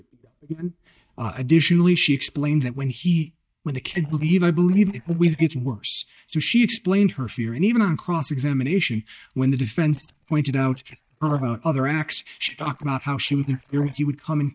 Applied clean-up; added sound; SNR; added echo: neural mask model DeepFilterNet 3.